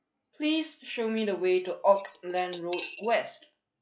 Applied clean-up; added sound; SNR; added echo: classical method log-MMSE.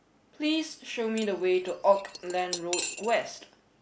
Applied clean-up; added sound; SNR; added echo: none; Cutlery, silverware / Dishes, pots, and pans; 10 dB; none.